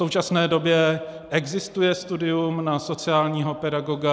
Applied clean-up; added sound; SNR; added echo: none; none; none; none.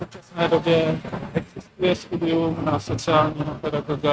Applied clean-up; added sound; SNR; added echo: neural mask model RNNoise.